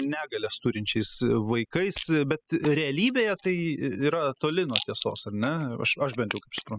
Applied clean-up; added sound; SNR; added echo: classical method spectral subtraction.